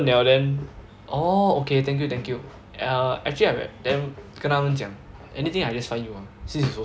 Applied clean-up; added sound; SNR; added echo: none; none; none; none.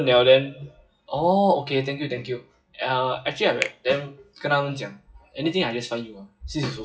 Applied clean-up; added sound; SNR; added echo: classical method WPE with log-MMSE.